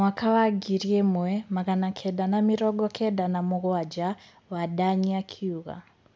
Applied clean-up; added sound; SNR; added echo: none; none; none; none.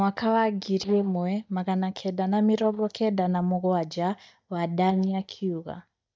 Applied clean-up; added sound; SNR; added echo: neural mask model DeepFilterNet 3.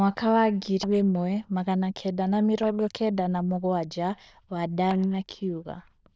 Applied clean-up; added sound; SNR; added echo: neural diffusion model UNIVERSE++.